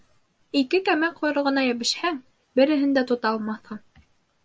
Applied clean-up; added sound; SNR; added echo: none; none; none; none.